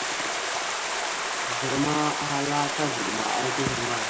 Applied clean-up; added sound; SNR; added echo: none; Stream; -2 dB; reverberation time 0.4 s.